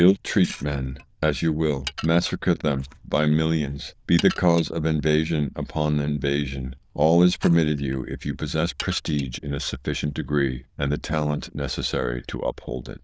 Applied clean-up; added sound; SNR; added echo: neural diffusion model UNIVERSE++.